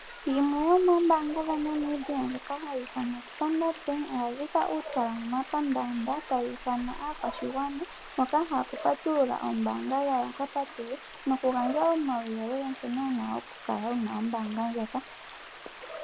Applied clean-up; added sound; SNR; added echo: none; Stream; 15 dB; none.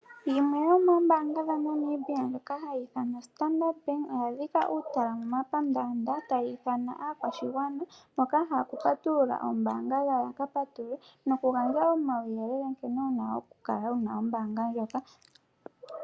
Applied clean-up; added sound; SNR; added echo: none; none; none; none.